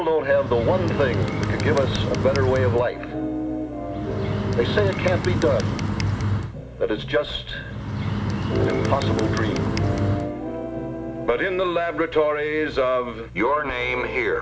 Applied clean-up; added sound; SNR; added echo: none; Bird; 0 dB; reverberation time 0.2 s.